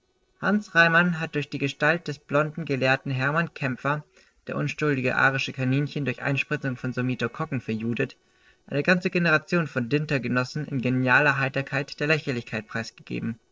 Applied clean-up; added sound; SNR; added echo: neural separator model SepFormer DNS4.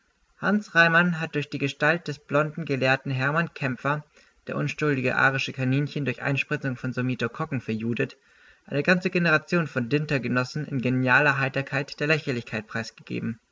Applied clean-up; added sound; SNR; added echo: none; none; none; none.